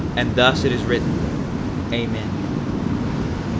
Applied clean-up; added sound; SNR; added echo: none; Waves, surf; -2 dB; none.